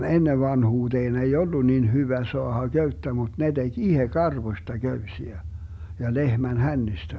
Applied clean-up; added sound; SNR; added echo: none; none; none; none.